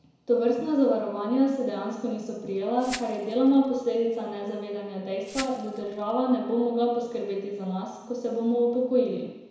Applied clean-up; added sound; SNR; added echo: none; Glass; 16 dB; reverberation time 1.0 s.